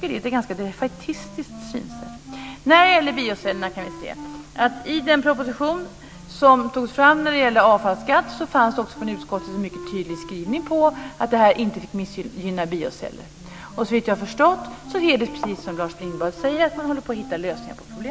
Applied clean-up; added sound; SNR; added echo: none; Wind instrument, woodwind instrument; 17 dB; none.